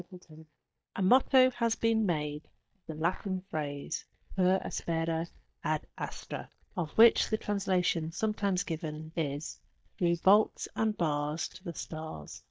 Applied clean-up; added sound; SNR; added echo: neural mask model DeepFilterNet 3.